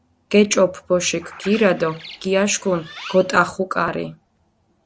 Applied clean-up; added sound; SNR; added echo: none; Bird; 18 dB; none.